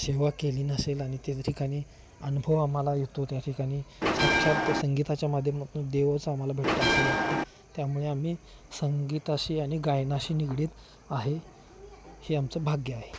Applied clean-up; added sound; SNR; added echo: none; Bell; -4 dB; none.